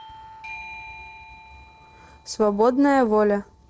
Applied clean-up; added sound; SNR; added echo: neural separator model SepFormer DNS4.